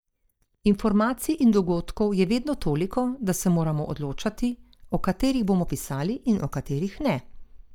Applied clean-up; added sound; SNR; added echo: neural mask model DeepFilterNet 3.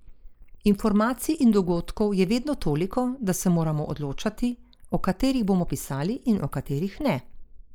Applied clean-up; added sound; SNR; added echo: neural mask model Resemble Enhance denoiser.